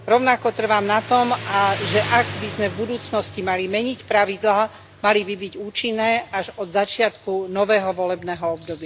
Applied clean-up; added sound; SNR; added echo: none; Motorcycle; 14 dB; none.